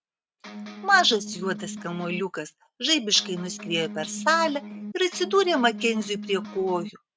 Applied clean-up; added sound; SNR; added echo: neural mask model RNNoise.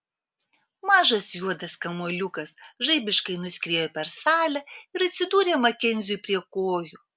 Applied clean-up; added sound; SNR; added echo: none; none; none; none.